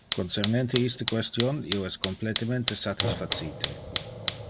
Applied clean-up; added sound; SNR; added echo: none; Fire; 4 dB; none.